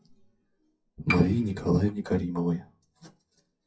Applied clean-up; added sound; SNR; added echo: classical method WPE with log-MMSE.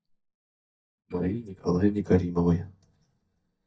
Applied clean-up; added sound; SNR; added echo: neural mask model DeepFilterNet 3.